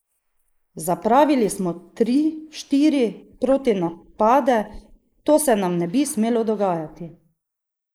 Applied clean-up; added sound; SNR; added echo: neural mask model Resemble Enhance denoiser.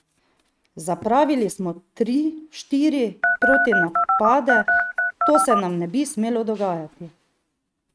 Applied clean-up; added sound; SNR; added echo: neural mask model RNNoise.